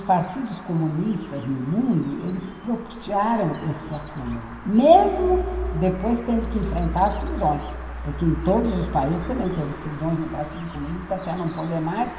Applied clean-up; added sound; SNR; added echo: none; Bird vocalization, bird call, bird song; 19 dB; reverberation time 2.6 s.